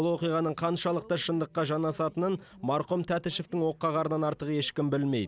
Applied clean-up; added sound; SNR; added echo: none; none; none; none.